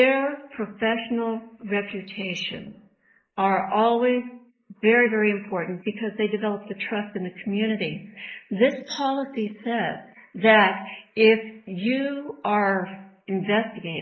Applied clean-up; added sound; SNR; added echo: neural mask model Resemble Enhance denoiser.